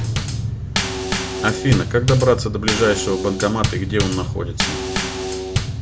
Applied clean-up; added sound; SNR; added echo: none; Bass drum / Snare drum / Drum kit; 1 dB; none.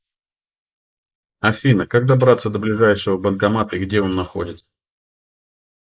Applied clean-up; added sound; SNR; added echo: neural mask model Resemble Enhance denoiser.